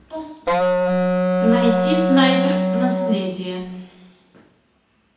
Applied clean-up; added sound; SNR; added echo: none; Wind instrument, woodwind instrument; -4 dB; reverberation time 0.9 s.